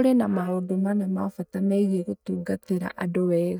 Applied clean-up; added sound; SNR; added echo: neural mask model DeepFilterNet 3.